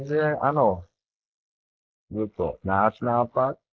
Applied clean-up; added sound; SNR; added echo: neural mask model Resemble Enhance denoiser.